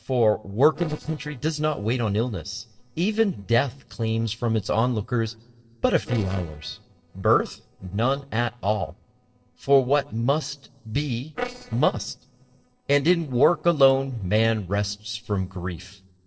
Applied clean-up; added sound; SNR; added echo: neural separator model SepFormer DNS4.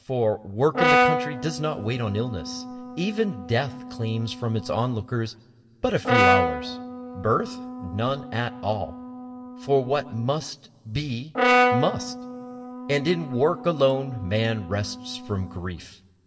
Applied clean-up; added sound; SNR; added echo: none; Brass instrument; 1 dB; reverberation time 0.8 s.